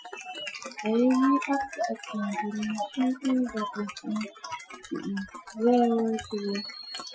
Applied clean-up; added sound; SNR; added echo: classical method Wiener filter.